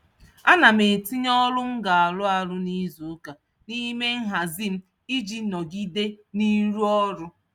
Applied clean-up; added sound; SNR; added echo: none; none; none; none.